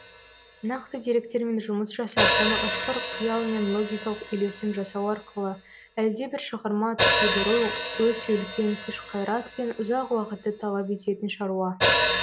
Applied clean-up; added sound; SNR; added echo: none; Hi-hat; -3 dB; none.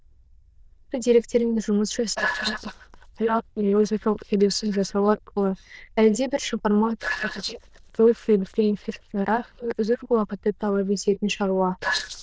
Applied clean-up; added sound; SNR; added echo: neural diffusion model UNIVERSE++.